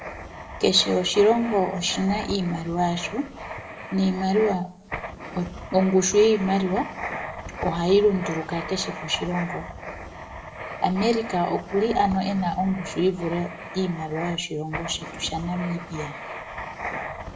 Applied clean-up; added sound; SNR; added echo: none; Writing; 11 dB; reverberation time 0.5 s.